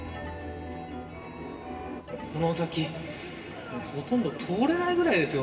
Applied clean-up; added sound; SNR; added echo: none; Alarm; 19 dB; reverberation time 2.3 s.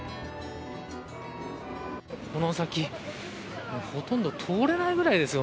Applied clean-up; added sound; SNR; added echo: none; none; none; none.